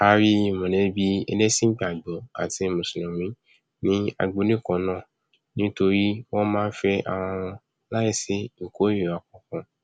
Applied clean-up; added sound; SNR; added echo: none; none; none; none.